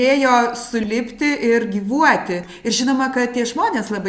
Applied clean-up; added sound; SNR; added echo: neural separator model SepFormer DNS4.